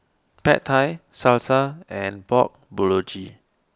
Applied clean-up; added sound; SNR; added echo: none; none; none; none.